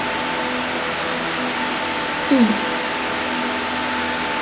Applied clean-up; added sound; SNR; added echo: none; Wind instrument, woodwind instrument; 10 dB; none.